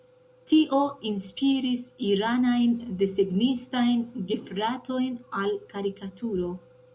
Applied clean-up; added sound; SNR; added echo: none; none; none; none.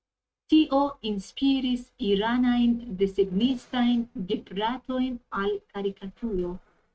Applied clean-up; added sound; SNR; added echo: neural mask model RNNoise.